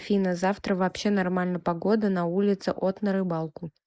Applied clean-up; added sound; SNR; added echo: neural mask model Resemble Enhance denoiser.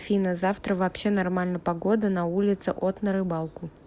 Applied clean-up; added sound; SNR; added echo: none; none; none; none.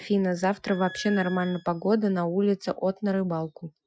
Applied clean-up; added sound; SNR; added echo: classical method Wiener filter.